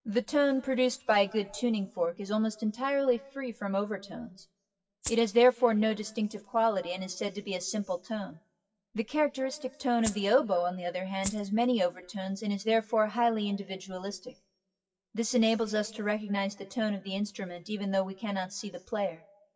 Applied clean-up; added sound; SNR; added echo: classical method WPE with log-MMSE.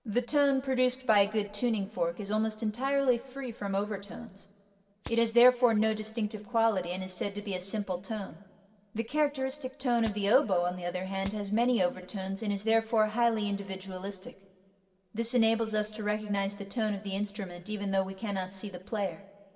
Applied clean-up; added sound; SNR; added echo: none; Rattle (instrument); 10 dB; reverberation time 1.4 s.